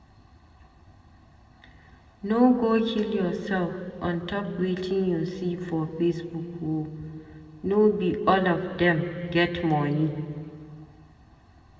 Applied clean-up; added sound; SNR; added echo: none; none; none; reverberation time 2.0 s.